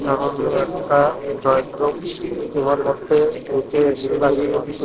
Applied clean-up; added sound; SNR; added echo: neural separator model SepFormer DNS4.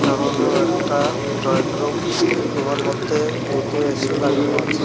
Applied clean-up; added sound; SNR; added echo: none; Chewing, mastication; -3 dB; none.